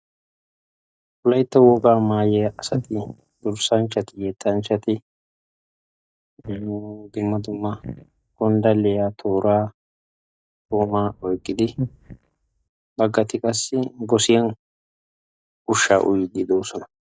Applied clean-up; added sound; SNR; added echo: neural mask model DeepFilterNet 3.